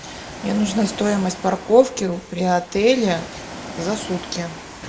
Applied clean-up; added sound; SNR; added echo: none; Ocean; 14 dB; reverberation time 0.9 s.